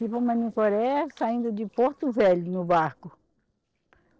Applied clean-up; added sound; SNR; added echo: neural separator model SepFormer DNS4.